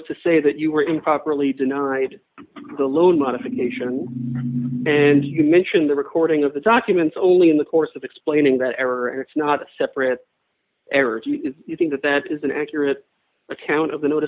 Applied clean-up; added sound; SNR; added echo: none; none; none; none.